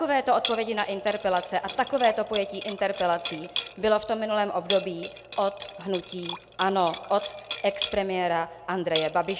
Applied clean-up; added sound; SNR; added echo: none; Liquid; 9 dB; none.